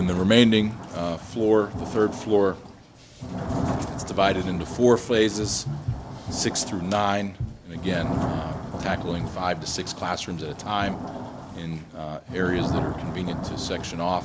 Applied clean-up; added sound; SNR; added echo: none; Thunder / Rain; 7 dB; none.